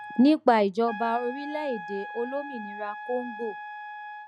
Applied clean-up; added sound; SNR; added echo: none; Trumpet; 12 dB; none.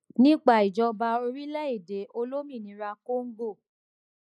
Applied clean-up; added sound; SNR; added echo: neural mask model Resemble Enhance denoiser.